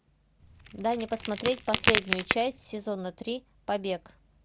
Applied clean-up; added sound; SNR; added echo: none; Crack; 0 dB; none.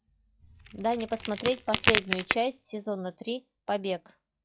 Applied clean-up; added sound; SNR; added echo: classical method log-MMSE.